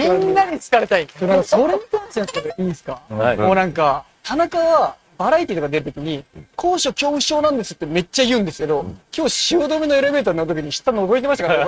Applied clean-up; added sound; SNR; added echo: neural mask model RNNoise.